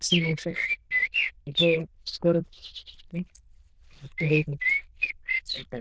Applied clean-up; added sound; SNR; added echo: neural diffusion model UNIVERSE++.